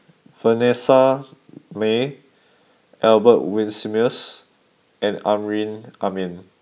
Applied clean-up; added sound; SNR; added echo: none; none; none; none.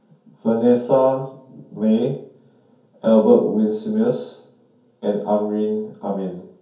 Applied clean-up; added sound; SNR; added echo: none; none; none; reverberation time 0.6 s.